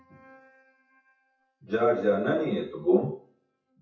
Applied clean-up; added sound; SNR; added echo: classical method WPE with log-MMSE.